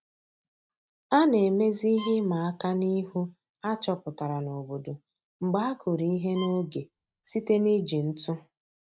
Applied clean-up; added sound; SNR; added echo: neural mask model RNNoise.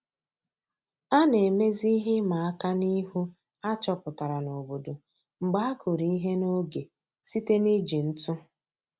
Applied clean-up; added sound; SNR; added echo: none; none; none; none.